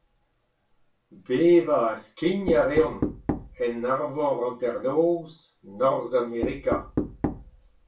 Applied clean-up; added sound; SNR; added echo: none; Knock; 10 dB; reverberation time 0.3 s.